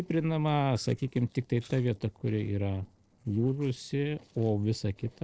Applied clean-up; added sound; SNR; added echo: neural separator model SepFormer DNS4.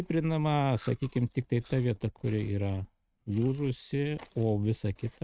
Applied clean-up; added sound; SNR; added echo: neural mask model RNNoise.